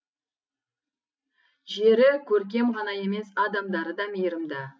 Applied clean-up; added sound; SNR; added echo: none; none; none; none.